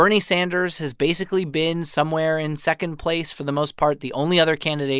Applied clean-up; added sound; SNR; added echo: none; none; none; none.